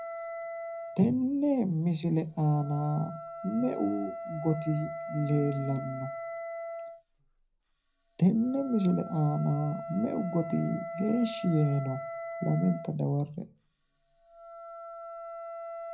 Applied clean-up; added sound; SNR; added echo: none; Wind instrument, woodwind instrument; 10 dB; reverberation time 0.3 s.